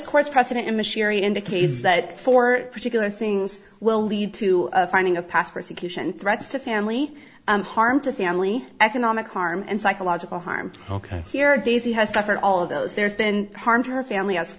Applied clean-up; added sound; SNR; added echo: none; none; none; none.